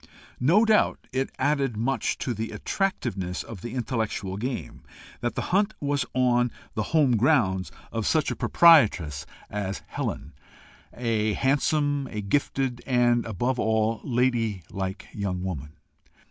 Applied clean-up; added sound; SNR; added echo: none; none; none; none.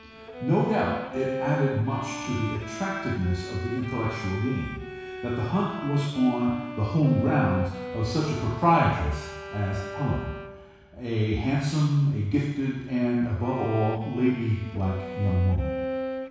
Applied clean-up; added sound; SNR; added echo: none; Bowed string instrument; 10 dB; reverberation time 1.1 s.